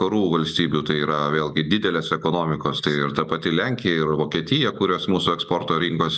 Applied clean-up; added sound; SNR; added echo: neural mask model Resemble Enhance denoiser.